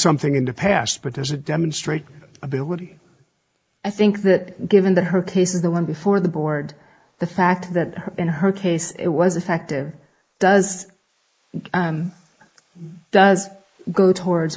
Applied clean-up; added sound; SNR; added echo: neural mask model Resemble Enhance denoiser.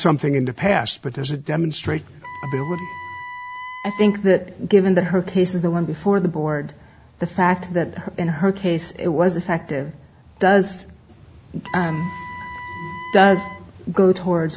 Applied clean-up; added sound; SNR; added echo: none; Wind instrument, woodwind instrument; 14 dB; none.